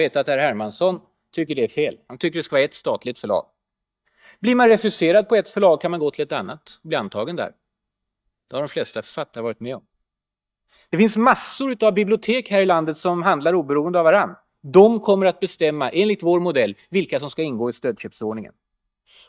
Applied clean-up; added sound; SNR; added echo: neural mask model DeepFilterNet 3.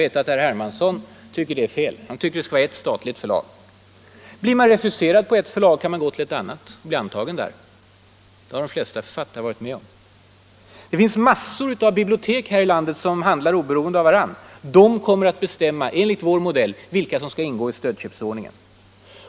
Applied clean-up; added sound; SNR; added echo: none; none; none; none.